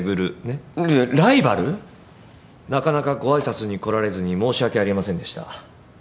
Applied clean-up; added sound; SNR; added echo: none; none; none; none.